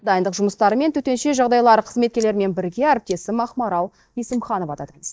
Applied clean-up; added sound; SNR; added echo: neural mask model DeepFilterNet 3.